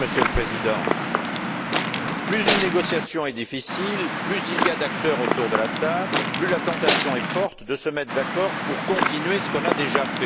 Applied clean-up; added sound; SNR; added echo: none; Waves, surf / Wind; -1 dB; none.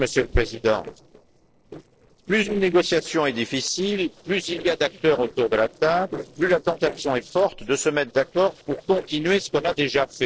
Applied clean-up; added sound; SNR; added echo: neural separator model SepFormer DNS4.